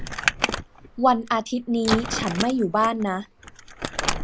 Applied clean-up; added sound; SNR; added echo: none; Crumpling, crinkling + Microwave oven; 4 dB; none.